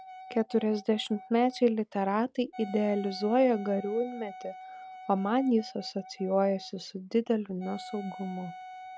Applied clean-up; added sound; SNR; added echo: none; Wind instrument, woodwind instrument; 16 dB; none.